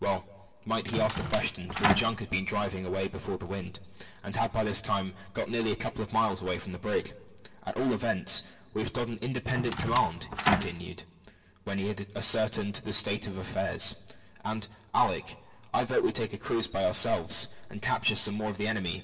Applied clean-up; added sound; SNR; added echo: none; Door; 0 dB; reverberation time 1.5 s.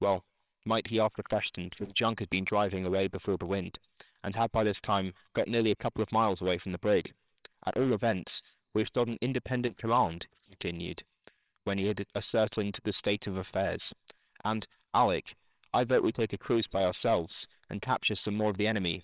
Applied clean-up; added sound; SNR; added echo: neural separator model SepFormer WHAMR!.